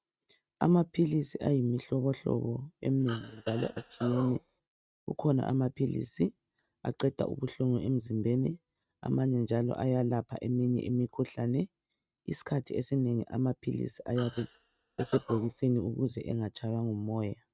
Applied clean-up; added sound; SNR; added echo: neural mask model RNNoise.